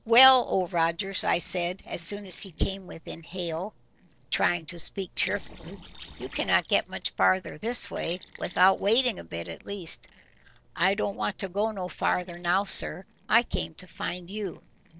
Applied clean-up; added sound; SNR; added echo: neural separator model SepFormer DNS4.